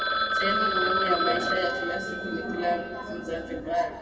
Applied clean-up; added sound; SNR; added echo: none; Telephone; -1 dB; reverberation time 1.7 s.